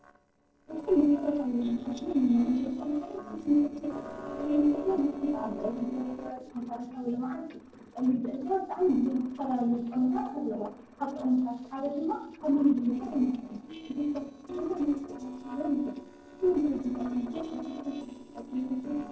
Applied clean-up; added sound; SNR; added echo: neural separator model SepFormer DNS4.